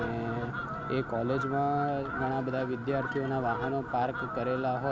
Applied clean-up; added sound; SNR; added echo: none; Fowl; 7 dB; none.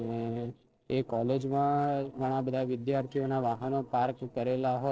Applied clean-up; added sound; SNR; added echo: neural separator model SepFormer DNS4.